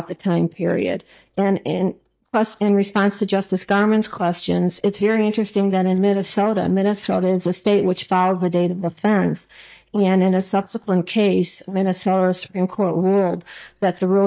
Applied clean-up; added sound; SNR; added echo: neural mask model DeepFilterNet 3.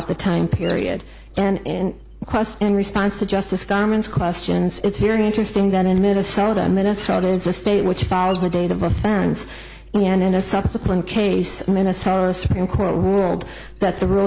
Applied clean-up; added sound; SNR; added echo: none; Bird vocalization, bird call, bird song + Scissors; 20 dB; none.